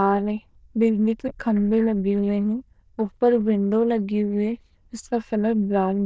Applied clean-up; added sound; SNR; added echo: neural diffusion model UNIVERSE++.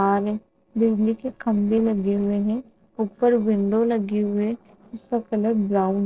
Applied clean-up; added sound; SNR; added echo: neural separator model SepFormer DNS4.